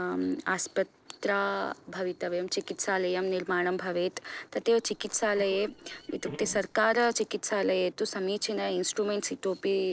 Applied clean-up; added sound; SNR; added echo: neural separator model SepFormer DNS4.